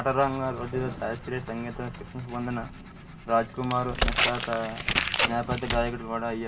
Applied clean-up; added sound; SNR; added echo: none; Tearing; 1 dB; reverberation time 0.2 s.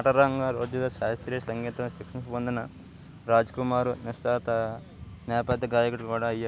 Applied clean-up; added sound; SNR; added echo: none; none; none; none.